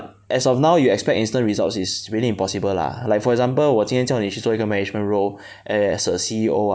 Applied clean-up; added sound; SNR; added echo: none; none; none; none.